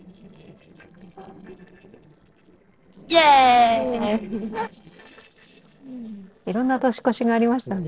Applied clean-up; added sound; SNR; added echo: neural separator model SepFormer DNS4.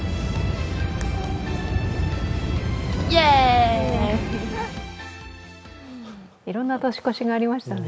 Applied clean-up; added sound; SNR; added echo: none; none; none; none.